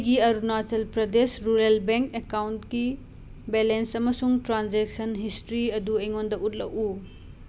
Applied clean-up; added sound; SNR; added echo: none; none; none; none.